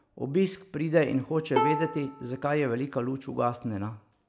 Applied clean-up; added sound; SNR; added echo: none; Bowed string instrument; 5 dB; none.